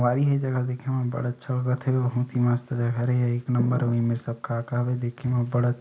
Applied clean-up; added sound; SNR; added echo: none; none; none; none.